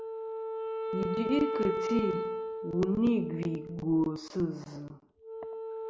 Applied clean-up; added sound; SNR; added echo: none; Wind instrument, woodwind instrument; 4 dB; none.